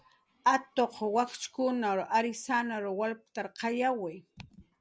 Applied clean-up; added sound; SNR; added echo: none; none; none; none.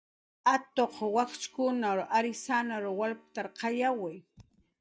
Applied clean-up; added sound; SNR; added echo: neural mask model DeepFilterNet 3.